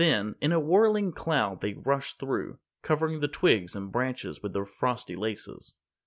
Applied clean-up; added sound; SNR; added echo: none; none; none; none.